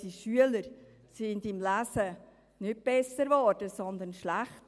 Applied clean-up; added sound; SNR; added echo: none; none; none; none.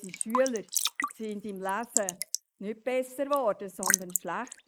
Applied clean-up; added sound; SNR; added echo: neural mask model Resemble Enhance denoiser.